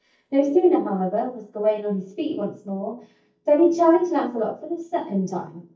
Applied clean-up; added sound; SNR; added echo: neural mask model DeepFilterNet 3.